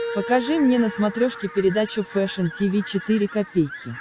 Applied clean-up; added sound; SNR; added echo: none; Keyboard (musical) + Fowl; 12 dB; none.